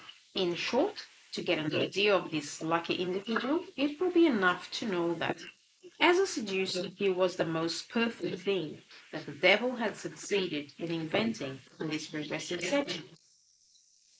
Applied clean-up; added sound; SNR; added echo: neural mask model Resemble Enhance denoiser.